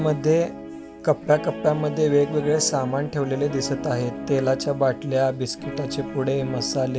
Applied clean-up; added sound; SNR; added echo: none; Guitar; 10 dB; none.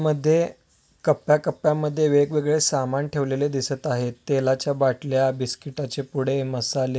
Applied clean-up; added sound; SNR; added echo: none; none; none; none.